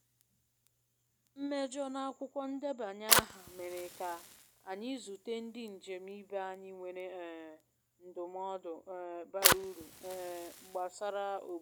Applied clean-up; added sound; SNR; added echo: none; Fire; -2 dB; none.